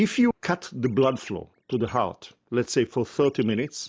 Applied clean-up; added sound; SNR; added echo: neural mask model DeepFilterNet 3.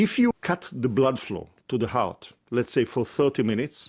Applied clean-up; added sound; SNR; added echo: none; none; none; none.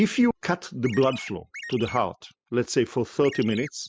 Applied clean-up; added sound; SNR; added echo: classical method spectral subtraction.